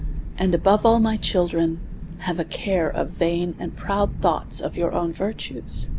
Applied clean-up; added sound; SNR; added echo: none; Thunderstorm; 8 dB; none.